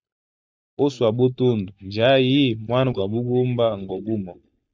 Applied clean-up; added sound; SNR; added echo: neural mask model DeepFilterNet 3.